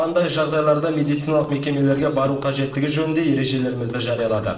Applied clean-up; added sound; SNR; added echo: neural separator model SepFormer DNS4.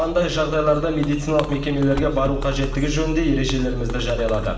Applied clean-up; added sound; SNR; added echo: none; Fireworks; 7 dB; reverberation time 1.0 s.